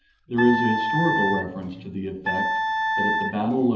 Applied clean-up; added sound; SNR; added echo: none; Wind instrument, woodwind instrument; 1 dB; reverberation time 1.2 s.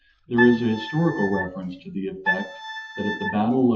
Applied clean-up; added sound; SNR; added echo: classical method WPE with log-MMSE.